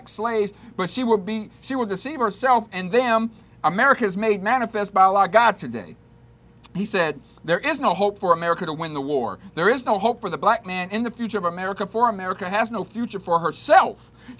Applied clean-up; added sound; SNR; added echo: none; none; none; none.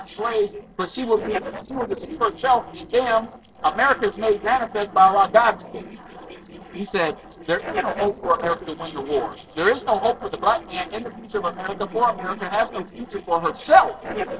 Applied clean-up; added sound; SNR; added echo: neural separator model SepFormer DNS4.